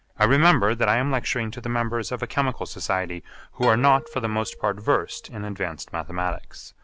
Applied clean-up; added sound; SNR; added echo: none; Plucked string instrument; 19 dB; none.